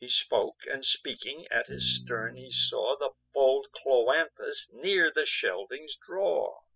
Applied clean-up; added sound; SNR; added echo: classical method spectral subtraction.